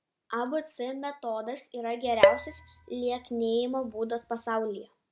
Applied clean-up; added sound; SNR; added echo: none; Dishes, pots, and pans; -2 dB; none.